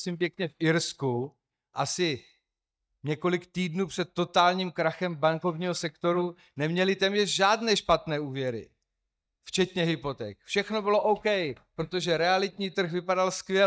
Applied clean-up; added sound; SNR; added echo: neural mask model DeepFilterNet 3.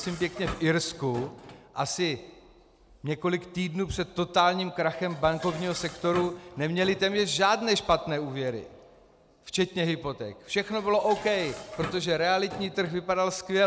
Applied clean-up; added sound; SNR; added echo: none; Dishes, pots, and pans; 17 dB; none.